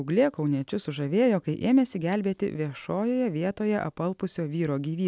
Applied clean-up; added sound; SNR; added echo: none; none; none; none.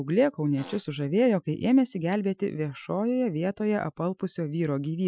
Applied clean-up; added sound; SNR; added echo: classical method Wiener filter.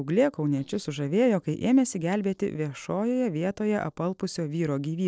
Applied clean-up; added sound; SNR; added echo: neural separator model SepFormer DNS4.